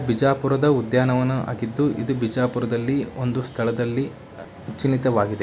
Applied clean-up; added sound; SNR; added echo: none; none; none; none.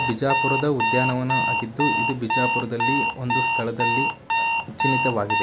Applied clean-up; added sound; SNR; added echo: none; Alarm; -3 dB; none.